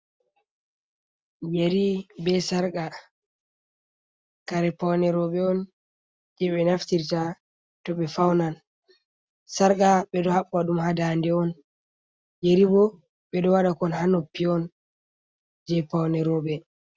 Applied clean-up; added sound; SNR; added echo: none; none; none; none.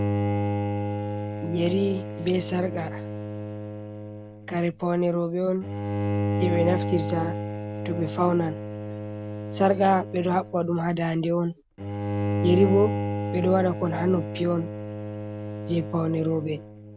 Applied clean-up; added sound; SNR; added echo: none; Bowed string instrument; 3 dB; none.